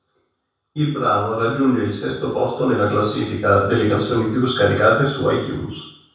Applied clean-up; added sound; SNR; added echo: none; none; none; reverberation time 0.7 s.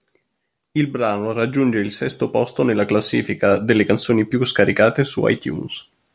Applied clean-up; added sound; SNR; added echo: none; none; none; none.